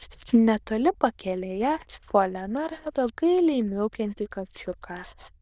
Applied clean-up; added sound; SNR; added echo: neural diffusion model UNIVERSE++.